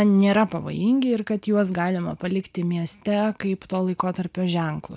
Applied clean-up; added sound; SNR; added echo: none; none; none; none.